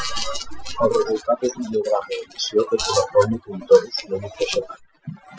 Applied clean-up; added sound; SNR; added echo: classical method Wiener filter.